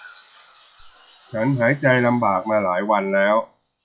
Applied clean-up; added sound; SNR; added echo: classical method log-MMSE.